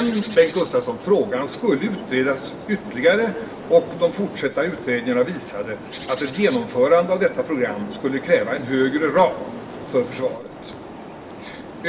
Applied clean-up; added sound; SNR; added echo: none; Bird; 14 dB; reverberation time 0.8 s.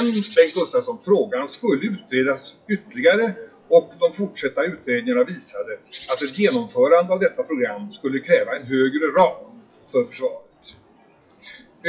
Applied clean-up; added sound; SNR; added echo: classical method WPE with log-MMSE.